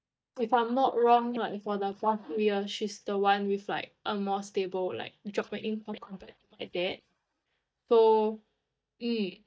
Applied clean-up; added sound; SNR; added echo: neural mask model DeepFilterNet 3.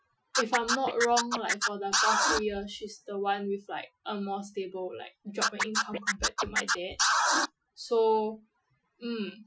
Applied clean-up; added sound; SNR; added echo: classical method Wiener filter.